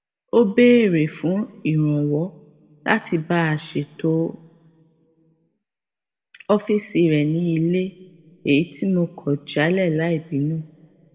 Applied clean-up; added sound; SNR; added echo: none; none; none; reverberation time 1.1 s.